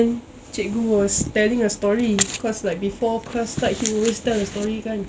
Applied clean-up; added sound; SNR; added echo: none; none; none; none.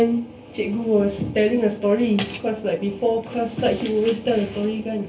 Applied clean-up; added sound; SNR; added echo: none; none; none; reverberation time 0.3 s.